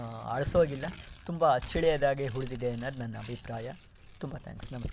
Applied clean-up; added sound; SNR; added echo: none; Tearing; 13 dB; none.